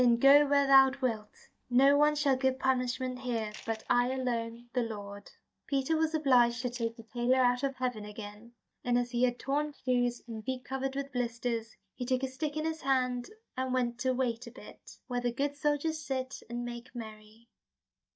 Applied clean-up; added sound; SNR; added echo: neural mask model DeepFilterNet 3.